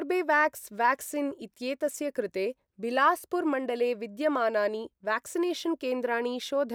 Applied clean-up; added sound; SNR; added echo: none; none; none; none.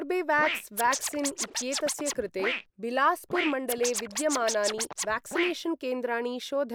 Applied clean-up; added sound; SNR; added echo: none; Scratching (performance technique); 5 dB; none.